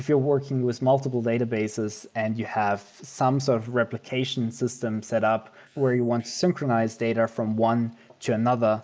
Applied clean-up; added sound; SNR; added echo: neural mask model Resemble Enhance denoiser.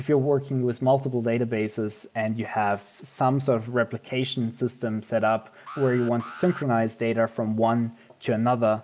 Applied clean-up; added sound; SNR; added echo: none; Alarm; 18 dB; none.